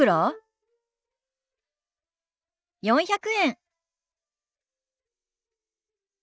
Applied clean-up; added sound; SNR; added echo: neural mask model DeepFilterNet 3.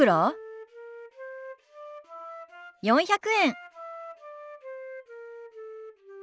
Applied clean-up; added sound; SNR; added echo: none; Wind instrument, woodwind instrument; 14 dB; none.